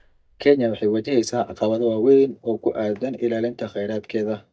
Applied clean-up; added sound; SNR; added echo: neural mask model DeepFilterNet 3.